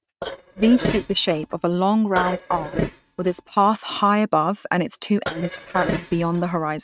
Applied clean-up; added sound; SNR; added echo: neural mask model RNNoise.